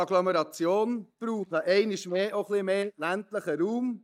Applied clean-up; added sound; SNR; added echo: neural mask model DeepFilterNet 3.